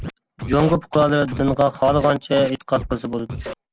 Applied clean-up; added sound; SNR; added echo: none; Scratching (performance technique); 12 dB; none.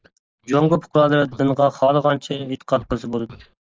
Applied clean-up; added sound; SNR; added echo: neural mask model DeepFilterNet 3.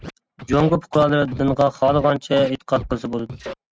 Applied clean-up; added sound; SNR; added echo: neural mask model RNNoise.